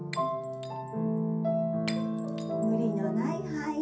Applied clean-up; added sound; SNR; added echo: none; Shatter; 20 dB; reverberation time 0.3 s.